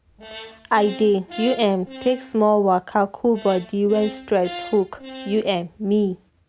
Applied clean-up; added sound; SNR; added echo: none; Brass instrument; 17 dB; none.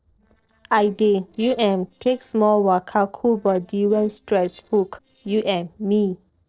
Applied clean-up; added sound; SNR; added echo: neural separator model SepFormer DNS4.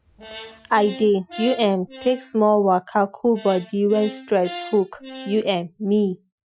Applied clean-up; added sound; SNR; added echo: classical method Wiener filter.